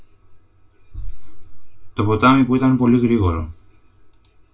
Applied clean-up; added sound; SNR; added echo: none; none; none; reverberation time 0.3 s.